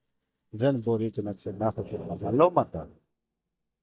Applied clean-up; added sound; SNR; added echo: neural mask model DeepFilterNet 3.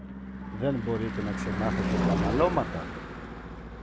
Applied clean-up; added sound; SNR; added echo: none; Car passing by / Engine / Truck; 0 dB; none.